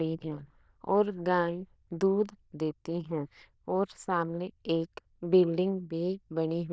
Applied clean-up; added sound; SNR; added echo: neural diffusion model UNIVERSE++.